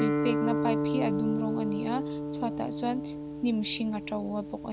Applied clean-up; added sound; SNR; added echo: none; Guitar; -1 dB; none.